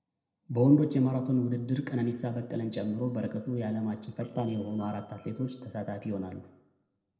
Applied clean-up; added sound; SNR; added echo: neural separator model SepFormer DNS4.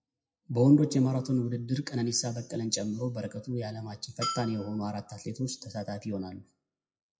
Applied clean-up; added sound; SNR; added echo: classical method WPE with log-MMSE.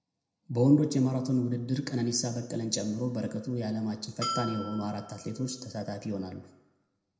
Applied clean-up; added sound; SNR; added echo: none; Bell; 9 dB; reverberation time 0.7 s.